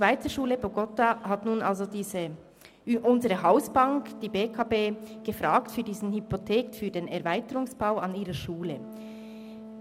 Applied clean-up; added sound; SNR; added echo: none; Wind instrument, woodwind instrument; 17 dB; none.